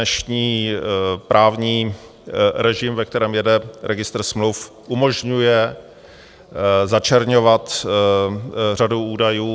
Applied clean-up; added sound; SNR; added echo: none; none; none; none.